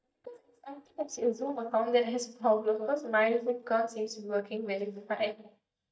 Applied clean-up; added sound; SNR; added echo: neural mask model DeepFilterNet 3.